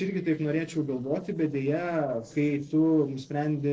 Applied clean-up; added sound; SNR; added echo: neural separator model SepFormer DNS4.